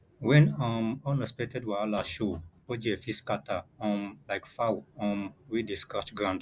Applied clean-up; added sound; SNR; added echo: none; none; none; none.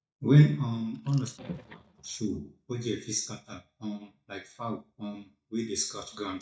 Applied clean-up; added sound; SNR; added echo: neural mask model DeepFilterNet 3.